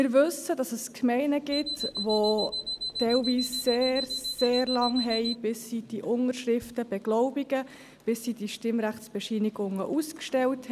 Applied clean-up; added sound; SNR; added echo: none; Alarm; 6 dB; none.